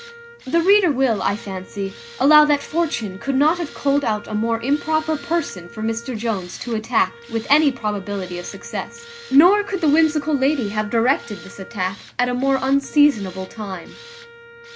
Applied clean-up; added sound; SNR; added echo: none; Wind instrument, woodwind instrument + Tools; 19 dB; none.